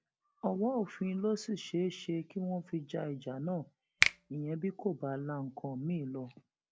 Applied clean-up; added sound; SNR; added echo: none; Finger snapping; 0 dB; none.